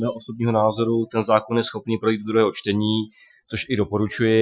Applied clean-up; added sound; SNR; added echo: classical method Wiener filter.